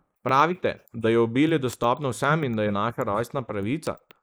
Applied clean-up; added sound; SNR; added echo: neural mask model Resemble Enhance denoiser.